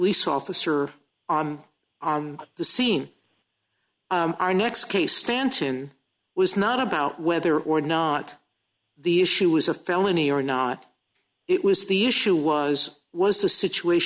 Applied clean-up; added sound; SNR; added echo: none; none; none; none.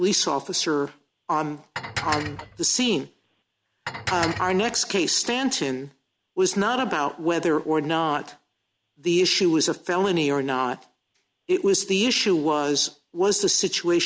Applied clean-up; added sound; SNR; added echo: none; Dishes, pots, and pans; 9 dB; none.